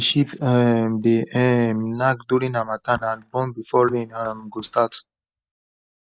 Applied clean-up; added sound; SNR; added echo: neural mask model DeepFilterNet 3.